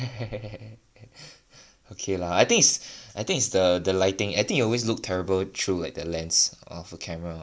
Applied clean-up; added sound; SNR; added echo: neural mask model Resemble Enhance denoiser.